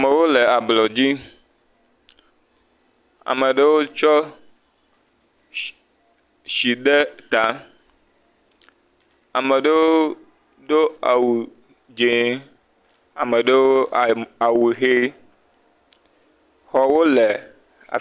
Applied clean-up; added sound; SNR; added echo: none; none; none; none.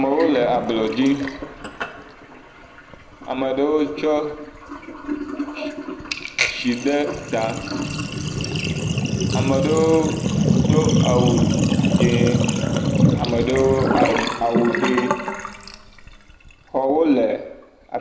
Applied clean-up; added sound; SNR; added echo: none; Sink (filling or washing); 0 dB; reverberation time 0.8 s.